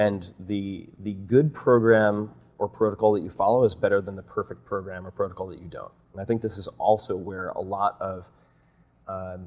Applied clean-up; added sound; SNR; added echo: none; none; none; none.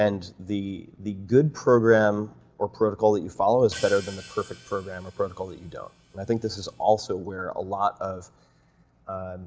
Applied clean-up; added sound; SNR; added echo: none; Hi-hat; 19 dB; none.